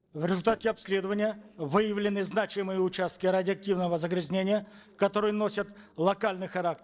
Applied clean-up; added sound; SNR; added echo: neural separator model SepFormer DNS4.